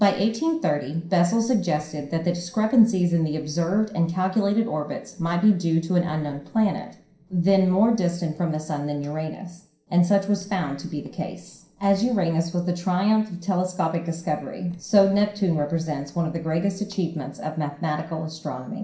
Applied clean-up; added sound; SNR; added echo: neural separator model SepFormer DNS4.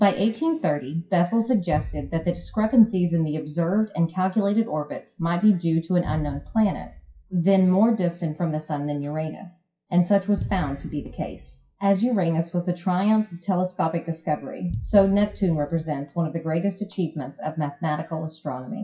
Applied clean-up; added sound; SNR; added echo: classical method WPE with log-MMSE.